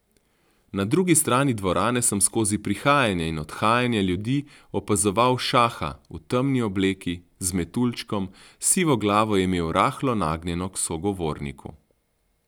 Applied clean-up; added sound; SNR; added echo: none; none; none; none.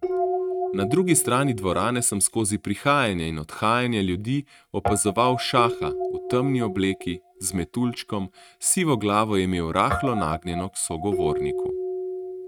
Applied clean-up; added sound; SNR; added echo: neural mask model RNNoise.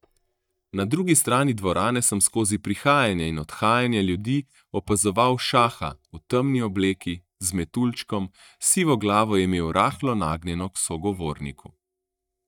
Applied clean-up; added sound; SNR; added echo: neural mask model DeepFilterNet 3.